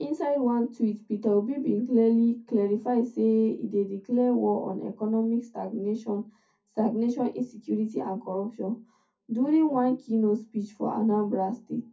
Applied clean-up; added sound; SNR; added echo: none; none; none; reverberation time 0.3 s.